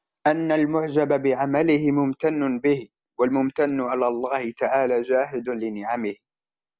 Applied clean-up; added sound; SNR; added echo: none; none; none; none.